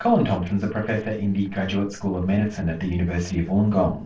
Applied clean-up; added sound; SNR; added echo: neural separator model SepFormer DNS4.